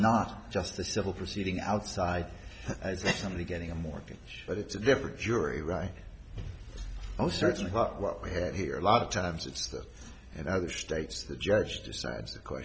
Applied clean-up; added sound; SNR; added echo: none; none; none; none.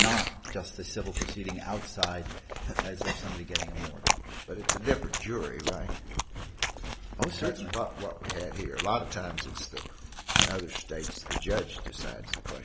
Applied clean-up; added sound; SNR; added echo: none; Chewing, mastication; -2 dB; none.